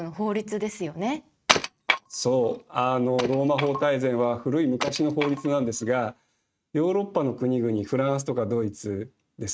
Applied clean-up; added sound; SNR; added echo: neural mask model RNNoise.